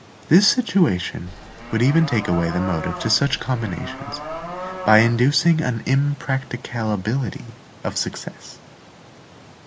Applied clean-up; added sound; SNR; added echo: none; Livestock, farm animals, working animals; 10 dB; none.